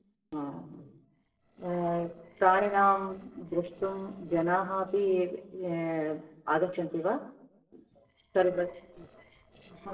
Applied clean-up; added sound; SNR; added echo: neural separator model SepFormer DNS4.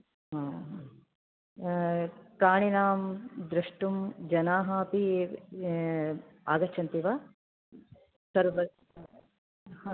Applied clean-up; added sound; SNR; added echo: none; none; none; none.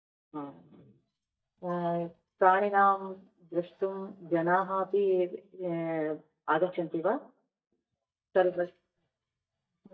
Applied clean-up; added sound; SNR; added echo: neural mask model DeepFilterNet 3.